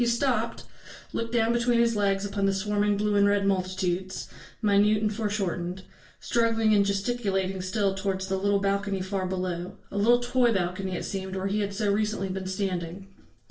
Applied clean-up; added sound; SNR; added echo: none; none; none; reverberation time 0.3 s.